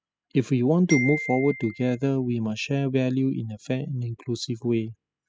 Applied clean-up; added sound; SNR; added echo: classical method spectral subtraction.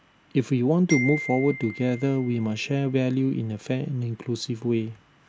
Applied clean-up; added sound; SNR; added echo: none; Glockenspiel; 13 dB; none.